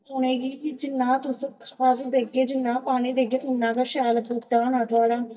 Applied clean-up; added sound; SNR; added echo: neural mask model DeepFilterNet 3.